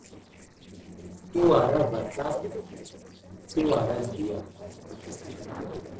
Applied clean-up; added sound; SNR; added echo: neural separator model SepFormer DNS4.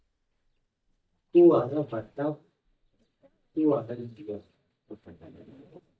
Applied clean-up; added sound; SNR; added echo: neural mask model DeepFilterNet 3.